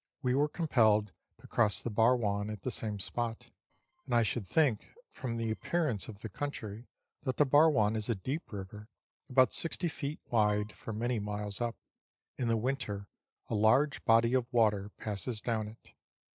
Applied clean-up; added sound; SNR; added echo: neural separator model SepFormer DNS4.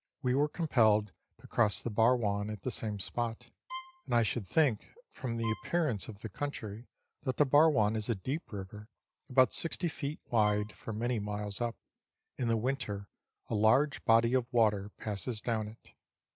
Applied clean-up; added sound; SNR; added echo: none; Bowed string instrument; 16 dB; none.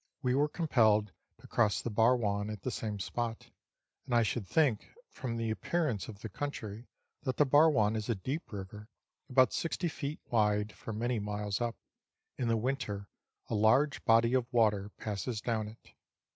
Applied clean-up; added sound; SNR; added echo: none; none; none; none.